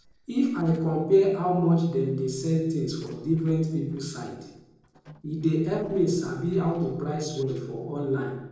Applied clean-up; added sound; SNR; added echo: neural separator model SepFormer DNS4.